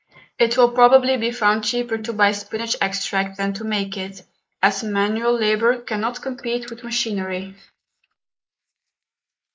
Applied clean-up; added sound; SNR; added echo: neural mask model Resemble Enhance denoiser.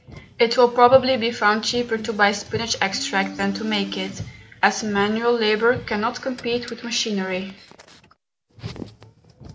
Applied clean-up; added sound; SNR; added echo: none; Car; 17 dB; none.